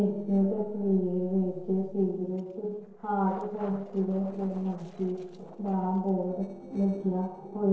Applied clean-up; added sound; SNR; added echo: neural separator model SepFormer DNS4.